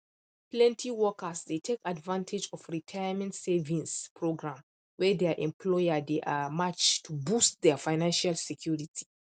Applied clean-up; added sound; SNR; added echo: none; none; none; none.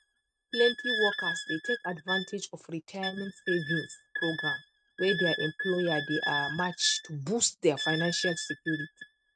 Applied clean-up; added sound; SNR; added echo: neural mask model RNNoise.